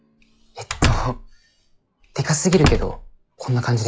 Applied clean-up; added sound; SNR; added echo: classical method log-MMSE.